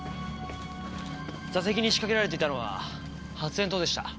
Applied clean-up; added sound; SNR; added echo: none; Truck; 18 dB; none.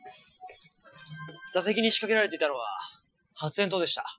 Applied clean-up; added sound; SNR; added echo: classical method Wiener filter.